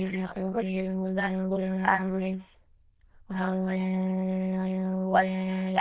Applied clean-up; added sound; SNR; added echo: neural diffusion model UNIVERSE++.